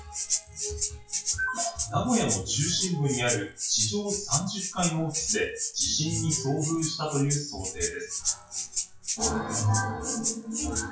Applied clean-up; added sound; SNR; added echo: classical method WPE with log-MMSE.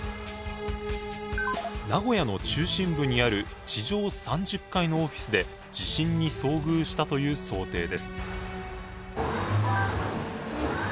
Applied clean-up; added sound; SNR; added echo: none; none; none; none.